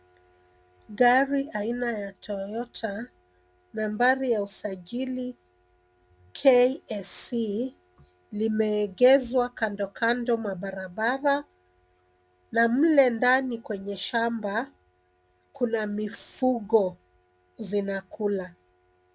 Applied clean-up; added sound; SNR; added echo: none; none; none; none.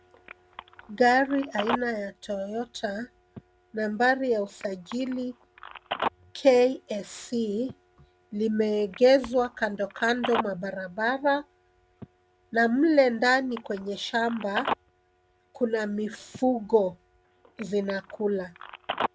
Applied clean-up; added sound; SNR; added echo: none; Telephone; 12 dB; none.